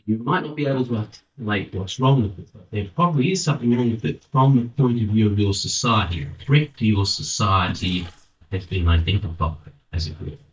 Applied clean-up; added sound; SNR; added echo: neural mask model DeepFilterNet 3.